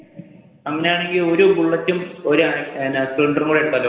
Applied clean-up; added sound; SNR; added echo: none; none; none; reverberation time 1.1 s.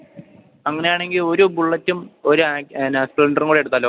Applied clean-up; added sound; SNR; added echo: none; none; none; none.